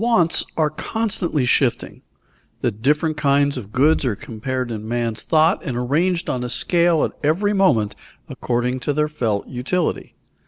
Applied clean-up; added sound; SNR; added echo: none; none; none; none.